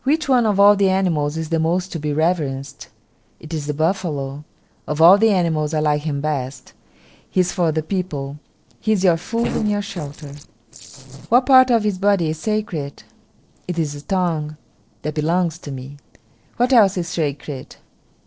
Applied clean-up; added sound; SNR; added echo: neural separator model SepFormer DNS4.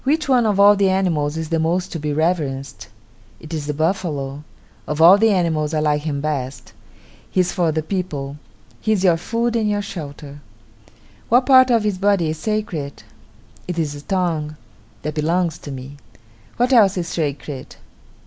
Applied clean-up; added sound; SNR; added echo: none; none; none; none.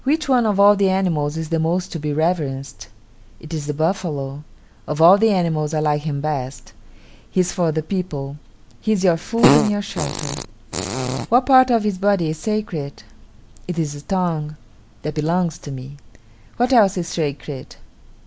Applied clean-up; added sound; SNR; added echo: none; Fart; 2 dB; none.